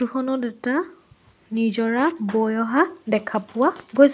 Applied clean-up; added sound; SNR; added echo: none; none; none; none.